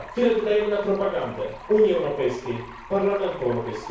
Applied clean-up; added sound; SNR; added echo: none; Stream; 16 dB; reverberation time 0.6 s.